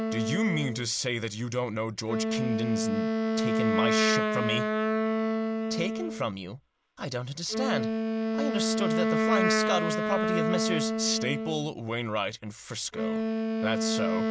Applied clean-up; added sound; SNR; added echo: none; Wind instrument, woodwind instrument; -3 dB; none.